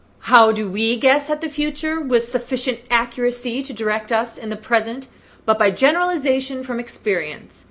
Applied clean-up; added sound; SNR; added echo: none; none; none; none.